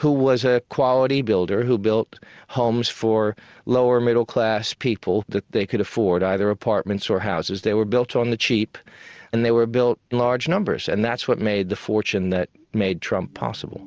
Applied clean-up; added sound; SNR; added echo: none; none; none; none.